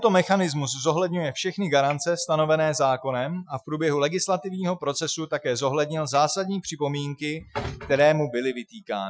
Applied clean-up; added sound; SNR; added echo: classical method Wiener filter.